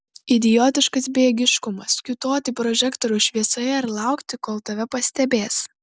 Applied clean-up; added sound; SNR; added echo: none; none; none; none.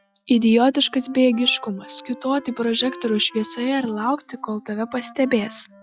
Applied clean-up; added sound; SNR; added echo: classical method log-MMSE.